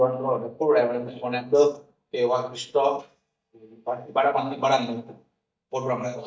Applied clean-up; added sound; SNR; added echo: neural mask model DeepFilterNet 3.